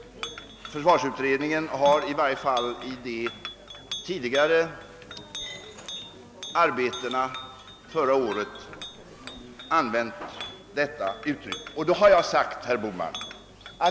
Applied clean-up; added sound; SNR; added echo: none; Chink, clink; 14 dB; none.